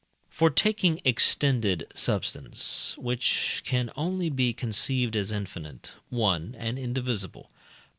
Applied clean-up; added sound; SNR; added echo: none; none; none; none.